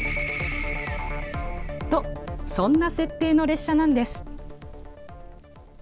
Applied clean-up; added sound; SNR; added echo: none; none; none; none.